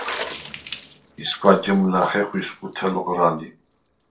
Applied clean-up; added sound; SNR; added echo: neural separator model SepFormer DNS4.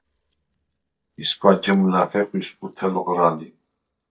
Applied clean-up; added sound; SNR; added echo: neural mask model DeepFilterNet 3.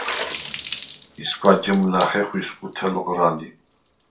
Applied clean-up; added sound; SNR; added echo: none; Water / Splash, splatter; 11 dB; reverberation time 0.3 s.